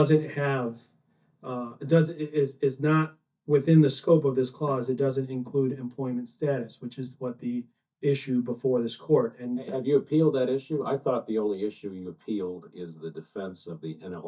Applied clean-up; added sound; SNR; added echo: neural mask model DeepFilterNet 3.